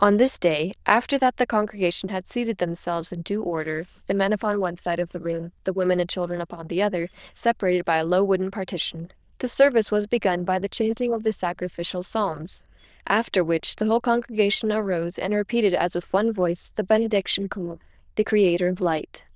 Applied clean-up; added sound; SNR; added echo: neural diffusion model UNIVERSE++.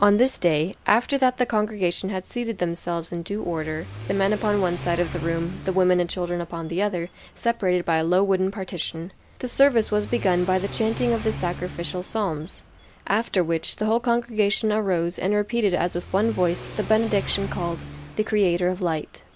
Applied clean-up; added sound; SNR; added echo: none; Accelerating, revving, vroom / Car; 15 dB; none.